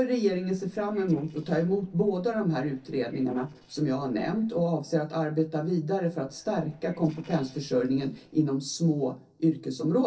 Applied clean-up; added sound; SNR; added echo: neural separator model SepFormer DNS4.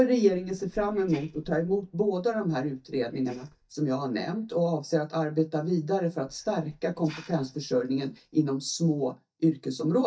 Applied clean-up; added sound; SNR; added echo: neural mask model DeepFilterNet 3.